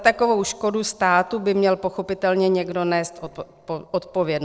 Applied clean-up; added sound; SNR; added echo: neural separator model SepFormer DNS4.